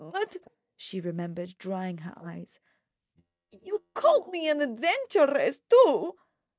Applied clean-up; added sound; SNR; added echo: neural mask model DeepFilterNet 3.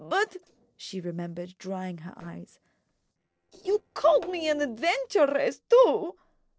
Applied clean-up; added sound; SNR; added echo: neural separator model SepFormer DNS4.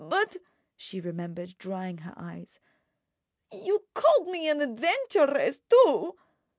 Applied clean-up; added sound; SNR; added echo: none; none; none; none.